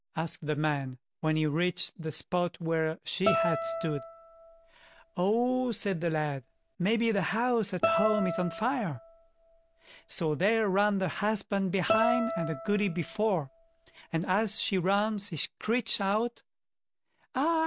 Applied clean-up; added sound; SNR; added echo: none; Guitar; 6 dB; none.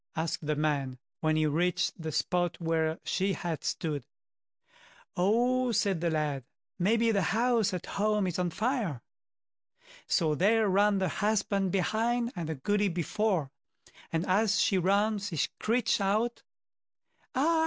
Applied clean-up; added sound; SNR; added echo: none; none; none; none.